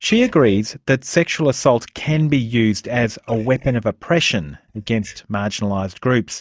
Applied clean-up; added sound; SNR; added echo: neural mask model DeepFilterNet 3.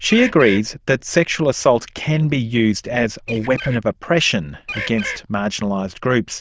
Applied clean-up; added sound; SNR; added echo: neural diffusion model UNIVERSE++.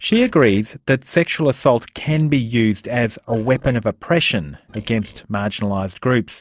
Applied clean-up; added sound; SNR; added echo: neural separator model SepFormer DNS4.